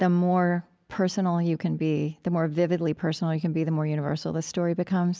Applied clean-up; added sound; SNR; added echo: none; none; none; none.